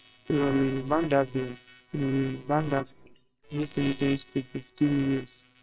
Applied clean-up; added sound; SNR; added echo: neural separator model SepFormer WHAMR!.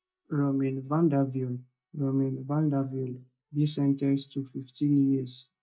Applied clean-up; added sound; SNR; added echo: neural mask model DeepFilterNet 3.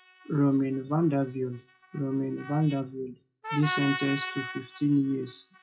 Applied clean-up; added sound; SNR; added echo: classical method WPE with log-MMSE.